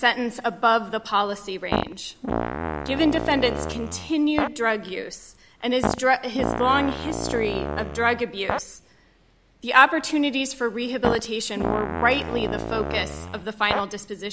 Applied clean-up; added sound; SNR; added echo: none; Fart; 4 dB; none.